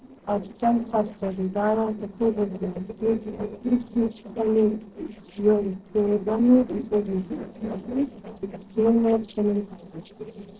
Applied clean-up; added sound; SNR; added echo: neural separator model SepFormer DNS4.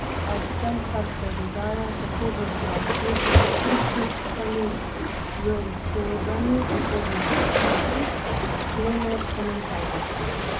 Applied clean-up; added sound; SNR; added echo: none; Waves, surf; -5 dB; reverberation time 0.4 s.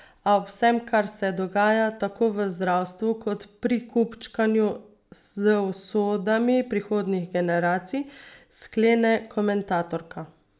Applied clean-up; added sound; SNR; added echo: none; none; none; none.